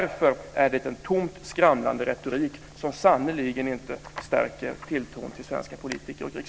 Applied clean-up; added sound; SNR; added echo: none; none; none; none.